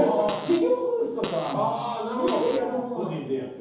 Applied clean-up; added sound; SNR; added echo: none; Fart; 15 dB; reverberation time 0.9 s.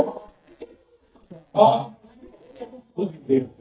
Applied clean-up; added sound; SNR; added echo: neural mask model DeepFilterNet 3.